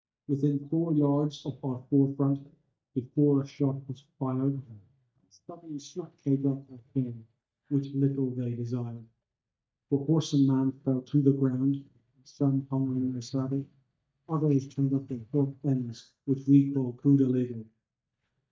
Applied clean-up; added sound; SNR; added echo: neural mask model DeepFilterNet 3.